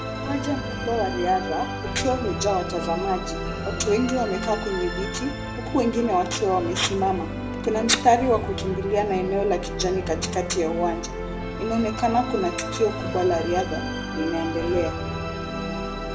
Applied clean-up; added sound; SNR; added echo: none; Musical instrument; 4 dB; reverberation time 0.4 s.